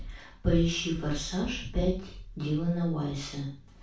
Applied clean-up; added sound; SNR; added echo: none; none; none; reverberation time 0.4 s.